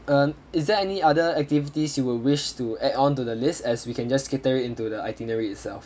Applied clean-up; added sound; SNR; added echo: none; none; none; none.